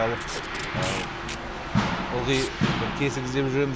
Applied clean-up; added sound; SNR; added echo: none; Packing tape, duct tape; 13 dB; none.